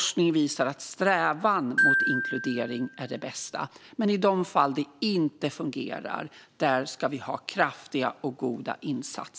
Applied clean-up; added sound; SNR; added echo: none; Glockenspiel; 3 dB; none.